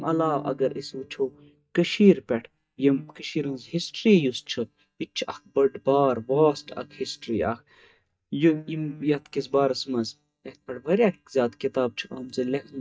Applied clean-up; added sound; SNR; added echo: neural mask model DeepFilterNet 3.